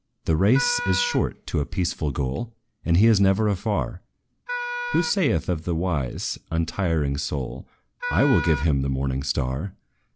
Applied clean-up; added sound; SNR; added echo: none; Wind instrument, woodwind instrument; 8 dB; none.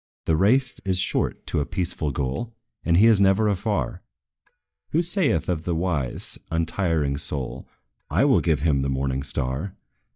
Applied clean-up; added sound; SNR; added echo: neural mask model DeepFilterNet 3.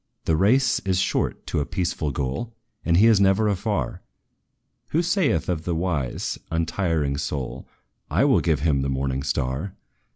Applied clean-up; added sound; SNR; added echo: none; none; none; none.